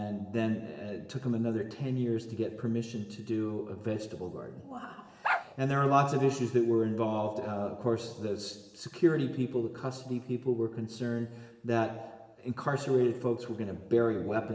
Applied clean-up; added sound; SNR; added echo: none; Bark; 4 dB; reverberation time 1.1 s.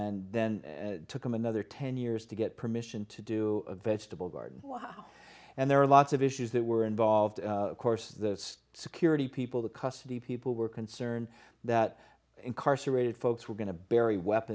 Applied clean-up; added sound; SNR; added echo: none; none; none; none.